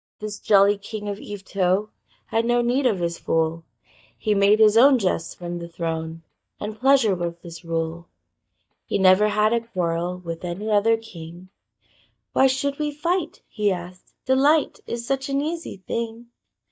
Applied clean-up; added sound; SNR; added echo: neural mask model DeepFilterNet 3.